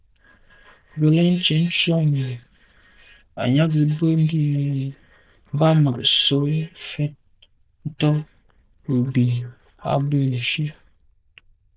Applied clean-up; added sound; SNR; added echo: neural diffusion model UNIVERSE++.